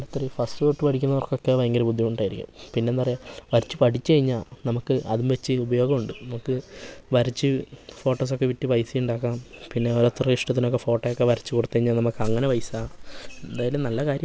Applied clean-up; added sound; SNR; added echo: none; none; none; none.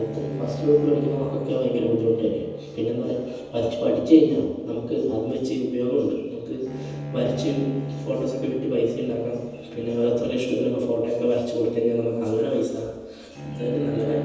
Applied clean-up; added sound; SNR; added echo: none; Bowed string instrument; 12 dB; reverberation time 1.1 s.